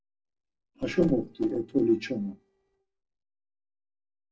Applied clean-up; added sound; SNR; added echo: neural separator model SepFormer DNS4.